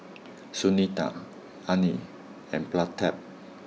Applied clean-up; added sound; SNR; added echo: none; none; none; none.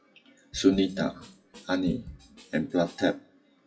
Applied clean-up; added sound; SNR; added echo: classical method WPE with log-MMSE.